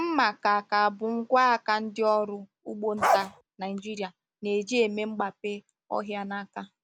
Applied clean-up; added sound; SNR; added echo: none; Bark; 1 dB; none.